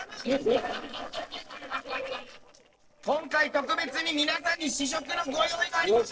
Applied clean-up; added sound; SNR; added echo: neural separator model SepFormer DNS4.